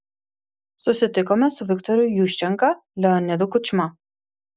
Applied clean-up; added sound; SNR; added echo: none; none; none; none.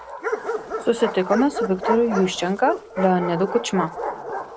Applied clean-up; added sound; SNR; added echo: none; Bark; 6 dB; none.